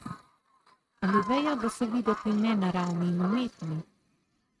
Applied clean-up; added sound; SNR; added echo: neural mask model RNNoise.